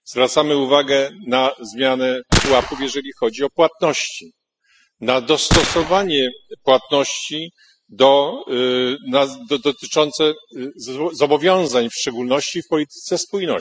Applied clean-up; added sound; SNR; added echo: classical method spectral subtraction.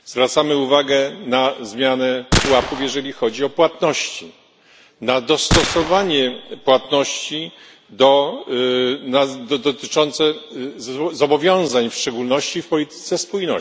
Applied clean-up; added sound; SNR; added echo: none; Gunshot, gunfire; 4 dB; none.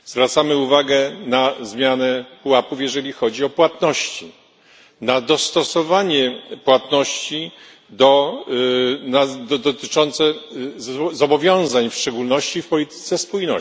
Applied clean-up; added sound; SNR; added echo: none; none; none; none.